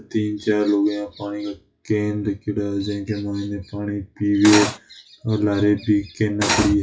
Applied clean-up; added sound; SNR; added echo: classical method WPE with log-MMSE.